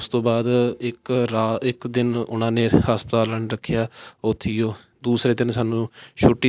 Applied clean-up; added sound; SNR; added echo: none; none; none; none.